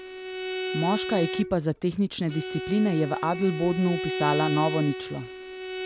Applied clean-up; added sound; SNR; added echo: none; Bowed string instrument; 6 dB; none.